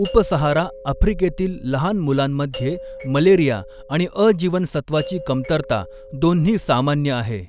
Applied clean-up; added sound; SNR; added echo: none; Doorbell; 18 dB; none.